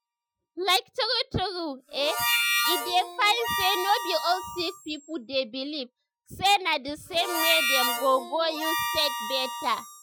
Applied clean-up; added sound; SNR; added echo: classical method Wiener filter.